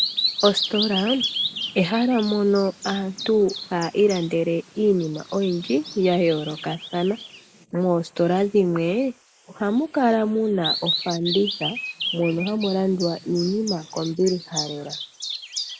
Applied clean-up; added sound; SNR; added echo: neural mask model Resemble Enhance denoiser.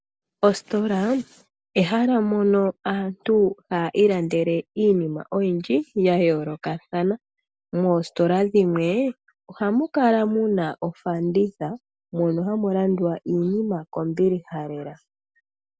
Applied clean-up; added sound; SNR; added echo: none; none; none; none.